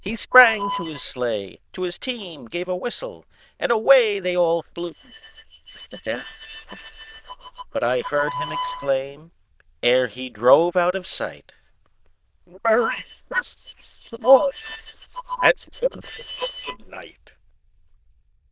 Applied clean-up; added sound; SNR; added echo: neural diffusion model UNIVERSE++.